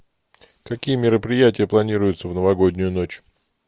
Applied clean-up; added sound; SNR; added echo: none; none; none; none.